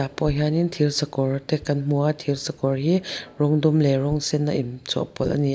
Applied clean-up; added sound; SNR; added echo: none; none; none; none.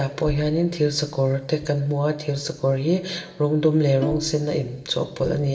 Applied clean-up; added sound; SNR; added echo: none; Bowed string instrument; 11 dB; reverberation time 0.9 s.